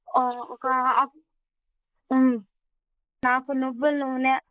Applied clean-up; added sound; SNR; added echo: neural mask model Resemble Enhance denoiser.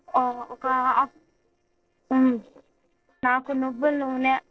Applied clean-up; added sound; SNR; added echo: neural separator model SepFormer DNS4.